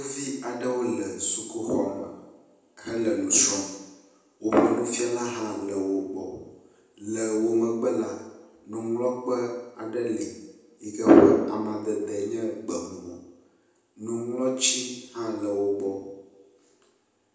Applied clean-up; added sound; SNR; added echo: none; none; none; reverberation time 0.9 s.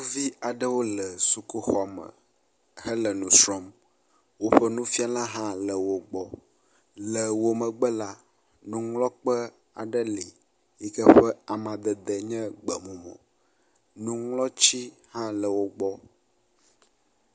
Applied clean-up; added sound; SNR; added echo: none; none; none; none.